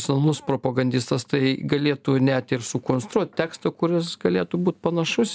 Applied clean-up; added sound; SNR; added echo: none; none; none; none.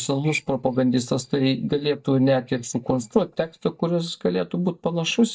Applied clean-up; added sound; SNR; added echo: neural mask model DeepFilterNet 3.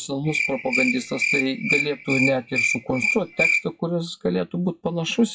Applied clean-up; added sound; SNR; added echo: classical method WPE with log-MMSE.